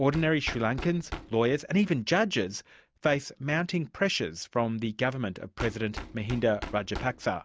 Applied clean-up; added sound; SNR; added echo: none; Knock; 15 dB; none.